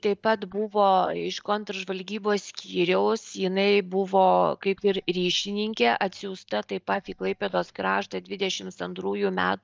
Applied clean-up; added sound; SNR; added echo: neural mask model DeepFilterNet 3.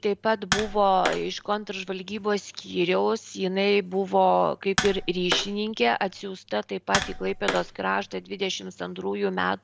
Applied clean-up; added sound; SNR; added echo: none; Tap; 8 dB; none.